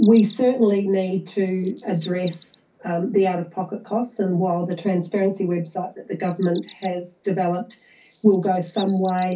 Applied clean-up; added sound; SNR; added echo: none; Bird vocalization, bird call, bird song; 13 dB; reverberation time 0.3 s.